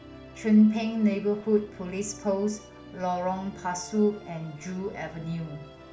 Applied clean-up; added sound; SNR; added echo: none; Musical instrument; 19 dB; reverberation time 0.4 s.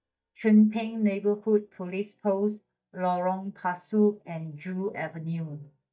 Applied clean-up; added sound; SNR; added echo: neural mask model DeepFilterNet 3.